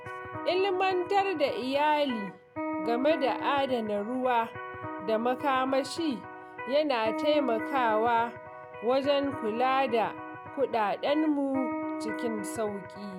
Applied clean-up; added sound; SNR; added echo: none; Electric guitar; 9 dB; none.